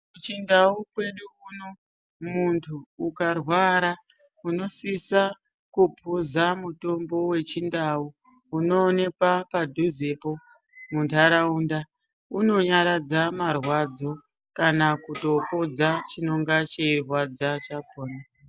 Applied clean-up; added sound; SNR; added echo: none; Tambourine; 10 dB; none.